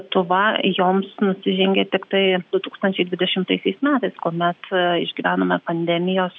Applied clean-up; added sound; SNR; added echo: none; none; none; none.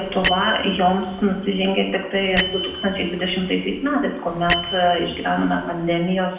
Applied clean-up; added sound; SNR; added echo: none; Bell; 5 dB; reverberation time 0.7 s.